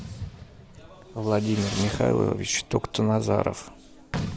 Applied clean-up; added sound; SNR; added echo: none; Fireworks; 11 dB; none.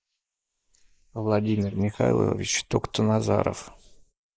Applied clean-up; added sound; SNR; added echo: neural mask model Resemble Enhance denoiser.